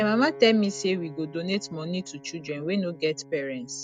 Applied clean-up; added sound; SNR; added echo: none; Piano; 18 dB; none.